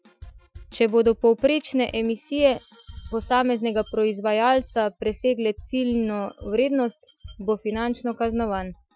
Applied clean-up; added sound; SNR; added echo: classical method Wiener filter.